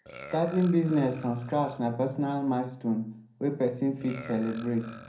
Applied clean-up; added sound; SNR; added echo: none; Burping, eructation; 20 dB; reverberation time 0.6 s.